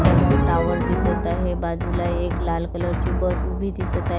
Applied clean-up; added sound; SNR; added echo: none; Drum; -5 dB; none.